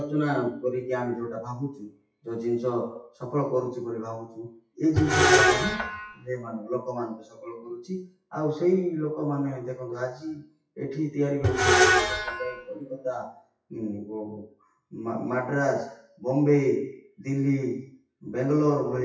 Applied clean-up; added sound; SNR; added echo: classical method WPE with log-MMSE.